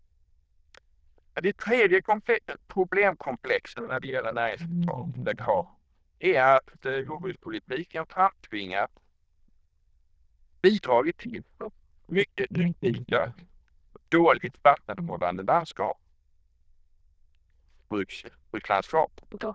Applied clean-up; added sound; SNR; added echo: neural diffusion model UNIVERSE++.